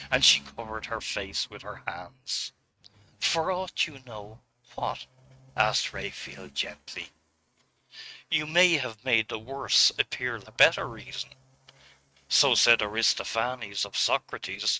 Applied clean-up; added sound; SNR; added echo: neural mask model RNNoise.